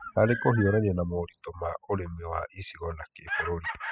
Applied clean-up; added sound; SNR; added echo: classical method spectral subtraction.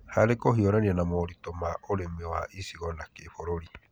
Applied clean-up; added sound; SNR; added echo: none; none; none; none.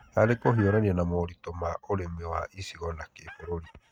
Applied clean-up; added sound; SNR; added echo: neural mask model RNNoise.